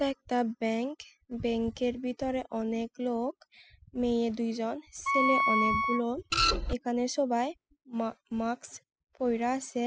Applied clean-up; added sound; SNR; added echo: classical method spectral subtraction.